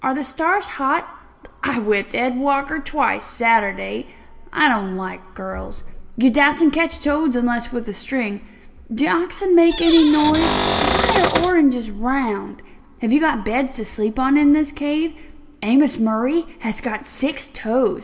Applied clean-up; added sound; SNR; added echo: none; Cupboard open or close / Door; 0 dB; reverberation time 2.1 s.